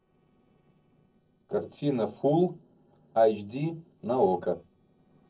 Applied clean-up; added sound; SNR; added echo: neural separator model SepFormer DNS4.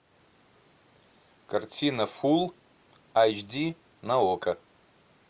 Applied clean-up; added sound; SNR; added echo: none; none; none; none.